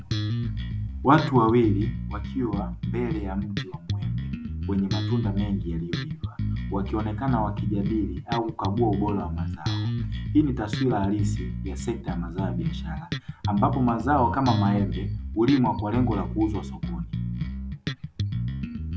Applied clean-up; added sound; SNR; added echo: none; Bass guitar; 3 dB; none.